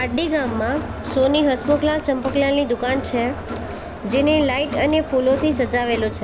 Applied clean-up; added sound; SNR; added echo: none; Crowd; 9 dB; none.